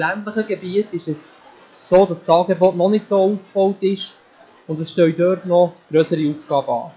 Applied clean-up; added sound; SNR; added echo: classical method log-MMSE.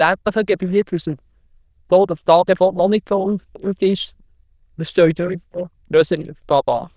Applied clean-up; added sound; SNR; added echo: neural diffusion model UNIVERSE++.